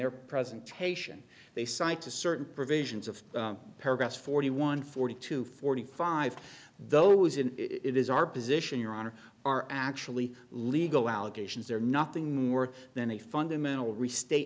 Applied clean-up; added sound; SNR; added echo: none; none; none; none.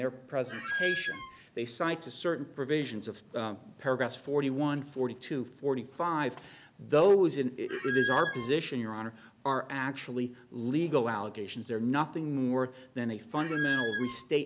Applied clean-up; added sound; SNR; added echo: none; Squeak; 3 dB; none.